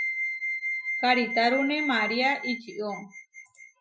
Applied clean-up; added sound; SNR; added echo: classical method Wiener filter.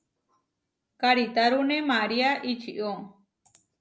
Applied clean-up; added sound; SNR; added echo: none; none; none; none.